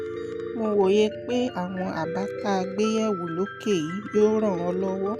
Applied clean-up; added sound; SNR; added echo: none; Piano; 8 dB; none.